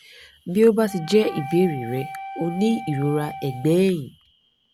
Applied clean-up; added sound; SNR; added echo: none; Wind instrument, woodwind instrument; 14 dB; none.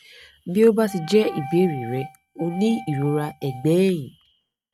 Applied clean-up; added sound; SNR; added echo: neural mask model RNNoise.